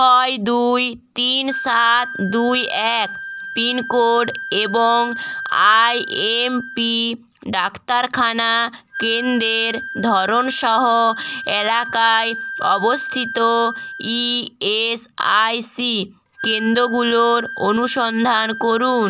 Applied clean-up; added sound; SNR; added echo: none; Wind instrument, woodwind instrument; 11 dB; none.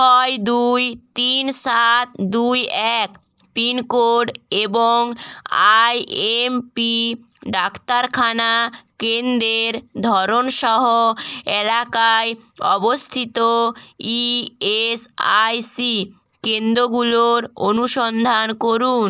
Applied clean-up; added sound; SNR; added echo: neural mask model Resemble Enhance denoiser.